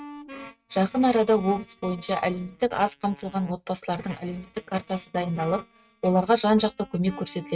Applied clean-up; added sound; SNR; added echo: neural mask model RNNoise.